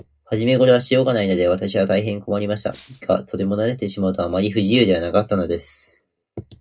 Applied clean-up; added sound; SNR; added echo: neural separator model SepFormer DNS4.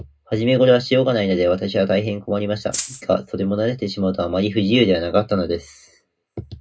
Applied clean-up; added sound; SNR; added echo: none; Rattle (instrument); 7 dB; reverberation time 0.2 s.